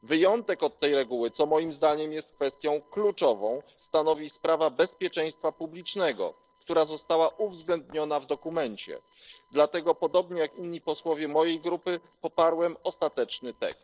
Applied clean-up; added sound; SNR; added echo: neural separator model SepFormer DNS4.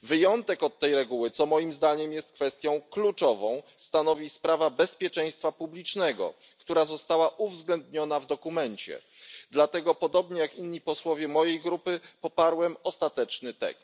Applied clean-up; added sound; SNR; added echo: none; none; none; none.